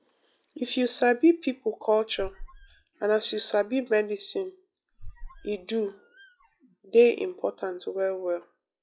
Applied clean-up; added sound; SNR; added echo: classical method log-MMSE.